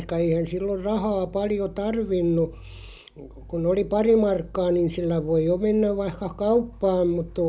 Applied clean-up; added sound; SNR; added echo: none; Growling; 19 dB; none.